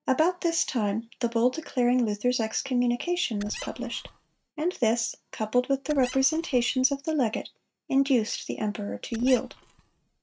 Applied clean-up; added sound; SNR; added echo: neural mask model RNNoise.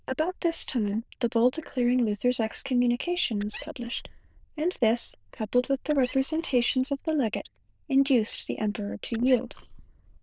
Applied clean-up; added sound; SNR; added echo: neural diffusion model UNIVERSE++.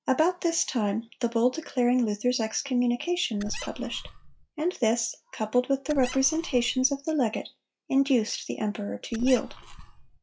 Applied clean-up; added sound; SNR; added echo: classical method log-MMSE.